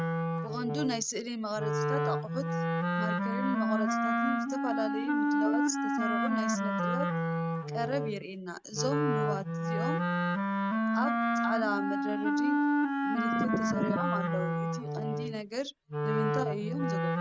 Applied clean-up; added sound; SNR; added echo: neural mask model RNNoise.